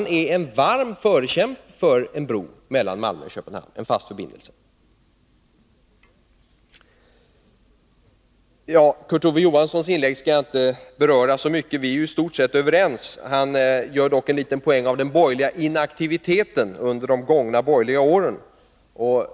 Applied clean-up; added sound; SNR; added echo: none; none; none; none.